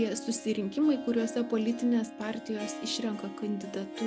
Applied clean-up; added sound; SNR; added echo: none; Harp; 11 dB; none.